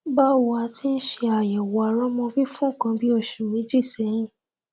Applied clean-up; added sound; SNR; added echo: none; none; none; none.